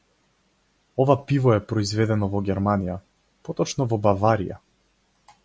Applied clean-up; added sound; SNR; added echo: none; none; none; none.